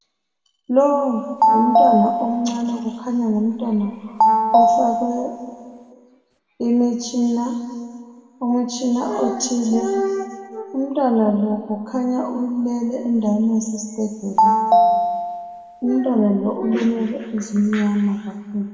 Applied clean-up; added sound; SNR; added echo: none; Telephone; -2 dB; reverberation time 2.0 s.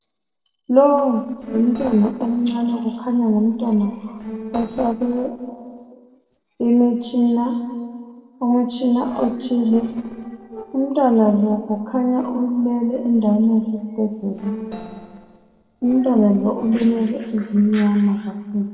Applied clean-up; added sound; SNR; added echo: neural separator model SepFormer DNS4.